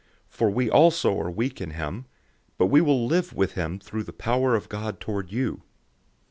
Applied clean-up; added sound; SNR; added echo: none; none; none; none.